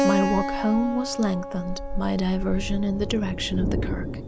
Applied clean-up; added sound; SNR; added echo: none; Thunder + Keyboard (musical); 2 dB; none.